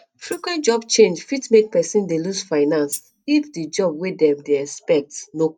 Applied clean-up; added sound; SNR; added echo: neural mask model RNNoise.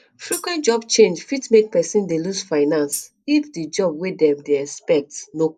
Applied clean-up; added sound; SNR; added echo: neural mask model Resemble Enhance denoiser.